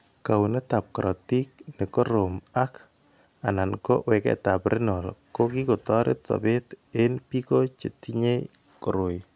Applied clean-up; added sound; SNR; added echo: none; none; none; none.